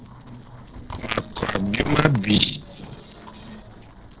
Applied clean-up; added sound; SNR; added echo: neural separator model SepFormer DNS4.